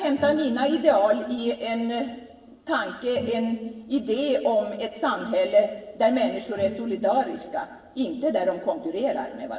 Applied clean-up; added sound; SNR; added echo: none; Bowed string instrument; 18 dB; reverberation time 1.2 s.